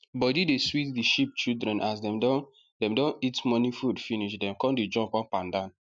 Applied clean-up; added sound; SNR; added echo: none; none; none; none.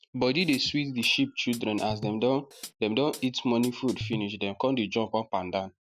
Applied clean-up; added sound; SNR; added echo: none; Hi-hat; 14 dB; none.